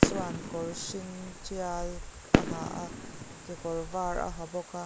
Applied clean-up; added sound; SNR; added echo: none; Fireworks; -4 dB; none.